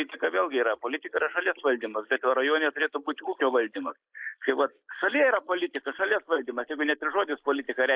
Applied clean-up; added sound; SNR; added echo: neural mask model Resemble Enhance denoiser.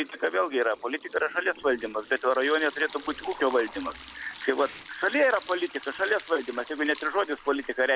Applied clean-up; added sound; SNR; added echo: none; Liquid; 18 dB; none.